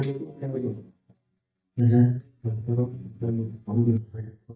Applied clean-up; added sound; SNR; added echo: neural mask model DeepFilterNet 3.